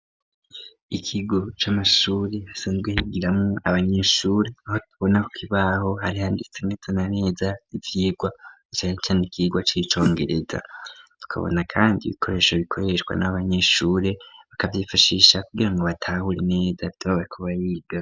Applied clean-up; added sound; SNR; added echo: none; Whoosh, swoosh, swish; 3 dB; none.